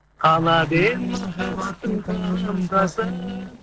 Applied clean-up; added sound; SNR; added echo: neural separator model SepFormer DNS4.